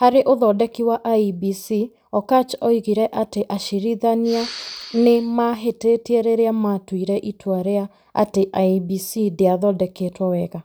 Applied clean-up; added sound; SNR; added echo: none; Respiratory sounds; 16 dB; none.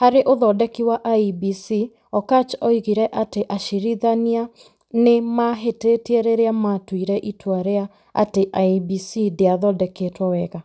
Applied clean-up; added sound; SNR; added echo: none; none; none; none.